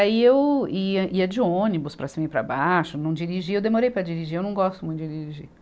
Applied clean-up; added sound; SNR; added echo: none; none; none; none.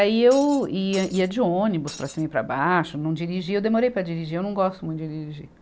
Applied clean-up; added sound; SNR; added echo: none; Shatter; 18 dB; none.